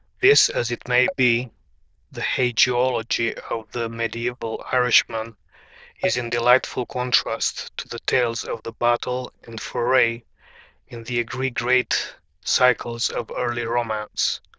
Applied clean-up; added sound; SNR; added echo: neural diffusion model UNIVERSE++.